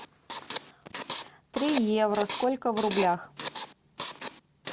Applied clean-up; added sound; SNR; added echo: none; Writing; -1 dB; none.